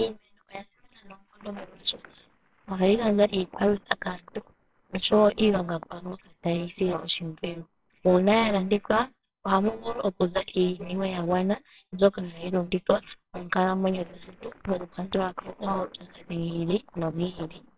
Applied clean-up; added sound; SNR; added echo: neural separator model SepFormer WHAMR!.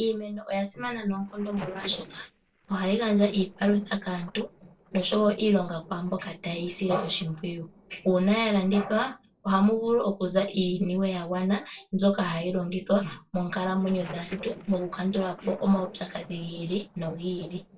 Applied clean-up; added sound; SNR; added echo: neural separator model SepFormer DNS4.